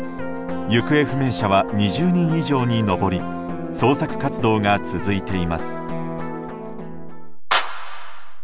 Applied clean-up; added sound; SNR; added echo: none; none; none; none.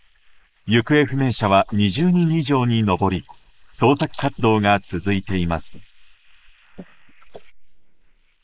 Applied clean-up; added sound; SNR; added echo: neural mask model Resemble Enhance denoiser.